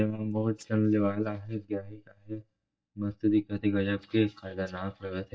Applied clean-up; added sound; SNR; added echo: neural mask model DeepFilterNet 3.